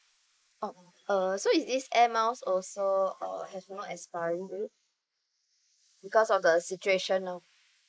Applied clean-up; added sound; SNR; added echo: neural mask model Resemble Enhance denoiser.